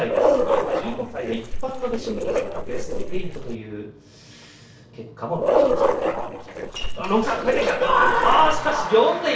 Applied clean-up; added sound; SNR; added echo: neural separator model SepFormer DNS4.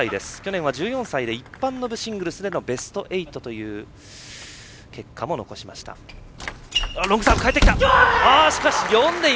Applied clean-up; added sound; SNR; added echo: none; none; none; none.